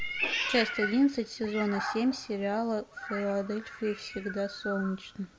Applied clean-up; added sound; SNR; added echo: none; Meow; 7 dB; none.